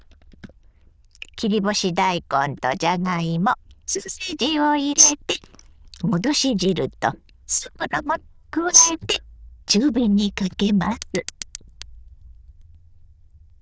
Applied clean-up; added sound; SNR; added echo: neural diffusion model UNIVERSE++.